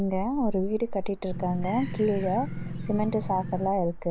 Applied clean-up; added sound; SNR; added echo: none; Engine + Gull, seagull / Fowl; 5 dB; none.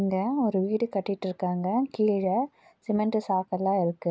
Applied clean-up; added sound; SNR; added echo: none; none; none; none.